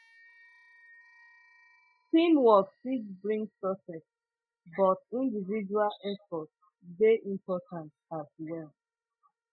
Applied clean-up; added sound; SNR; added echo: classical method Wiener filter.